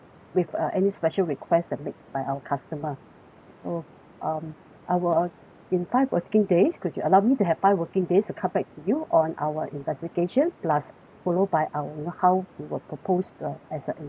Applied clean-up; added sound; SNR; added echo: none; none; none; none.